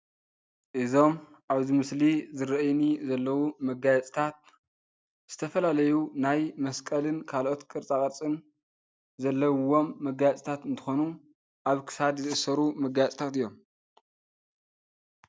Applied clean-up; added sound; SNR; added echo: none; none; none; none.